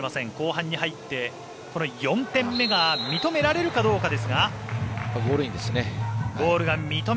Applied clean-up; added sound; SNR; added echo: none; none; none; none.